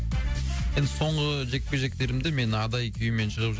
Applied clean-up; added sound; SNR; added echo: none; none; none; none.